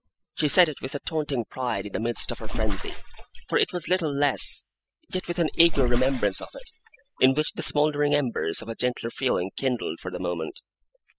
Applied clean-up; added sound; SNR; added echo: classical method spectral subtraction.